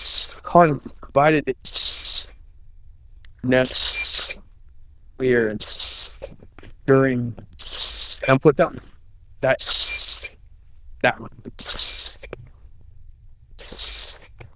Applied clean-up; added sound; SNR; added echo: neural diffusion model UNIVERSE++.